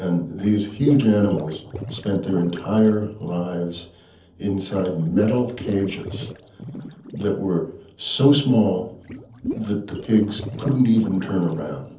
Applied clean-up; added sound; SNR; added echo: neural separator model SepFormer DNS4.